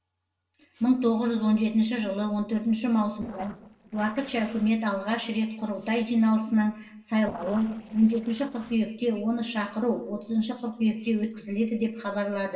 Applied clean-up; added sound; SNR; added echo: neural separator model SepFormer DNS4.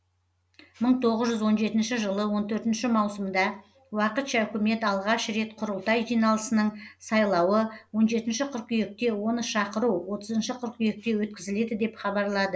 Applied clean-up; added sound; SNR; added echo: none; none; none; none.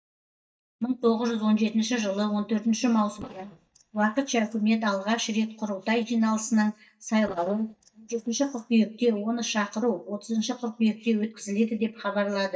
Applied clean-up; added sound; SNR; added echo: neural mask model DeepFilterNet 3.